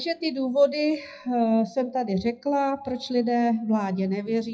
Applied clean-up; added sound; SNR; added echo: classical method WPE with log-MMSE.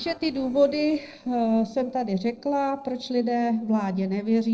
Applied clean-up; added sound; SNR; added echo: neural separator model SepFormer DNS4.